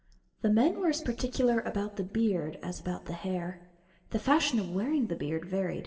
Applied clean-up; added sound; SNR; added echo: none; none; none; reverberation time 1.0 s.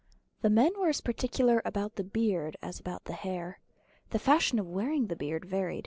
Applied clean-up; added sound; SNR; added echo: none; none; none; none.